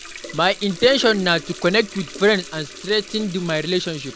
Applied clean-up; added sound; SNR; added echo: none; Water tap, faucet; 15 dB; none.